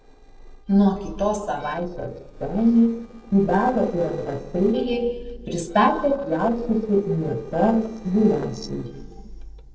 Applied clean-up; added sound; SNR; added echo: neural separator model SepFormer DNS4.